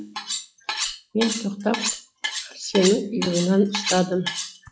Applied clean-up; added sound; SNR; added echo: classical method log-MMSE.